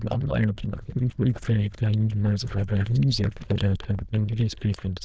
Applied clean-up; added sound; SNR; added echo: neural diffusion model UNIVERSE++.